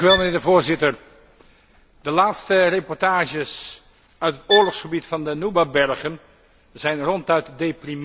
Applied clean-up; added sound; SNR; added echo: none; Bowed string instrument; 5 dB; none.